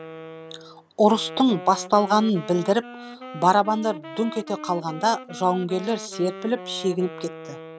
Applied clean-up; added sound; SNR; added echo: none; Wind instrument, woodwind instrument; 14 dB; none.